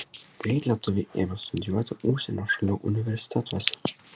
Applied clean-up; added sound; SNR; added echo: none; none; none; none.